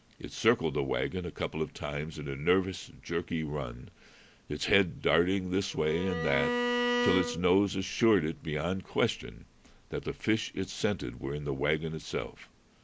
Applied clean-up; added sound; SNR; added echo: none; Bowed string instrument; 2 dB; none.